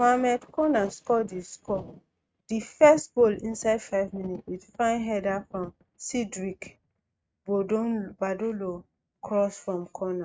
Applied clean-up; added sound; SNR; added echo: neural mask model RNNoise.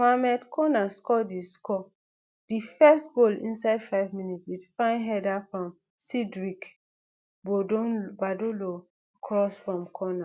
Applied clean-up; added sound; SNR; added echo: none; none; none; none.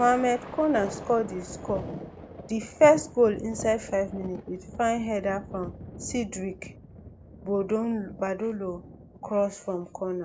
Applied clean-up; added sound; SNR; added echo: none; Thunder; 14 dB; none.